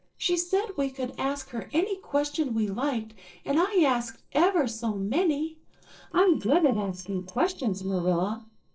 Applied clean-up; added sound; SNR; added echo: neural separator model SepFormer DNS4.